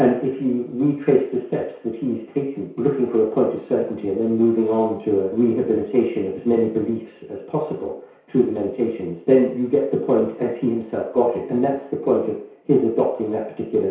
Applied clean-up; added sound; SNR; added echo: none; none; none; reverberation time 0.6 s.